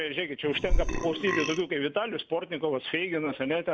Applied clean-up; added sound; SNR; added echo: none; Burping, eructation; -1 dB; none.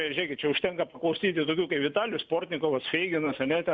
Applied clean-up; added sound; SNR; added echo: none; none; none; none.